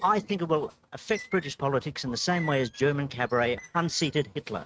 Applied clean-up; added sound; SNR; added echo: neural mask model RNNoise.